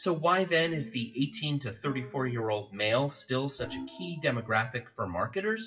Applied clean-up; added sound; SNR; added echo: classical method WPE with log-MMSE.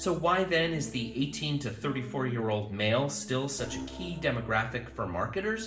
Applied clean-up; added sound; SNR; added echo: none; Piano; 14 dB; reverberation time 0.7 s.